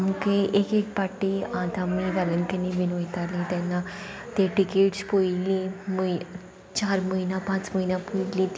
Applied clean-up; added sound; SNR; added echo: none; none; none; none.